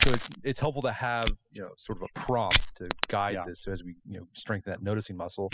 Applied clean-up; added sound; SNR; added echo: classical method spectral subtraction.